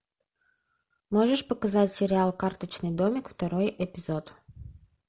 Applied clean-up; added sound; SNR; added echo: none; none; none; none.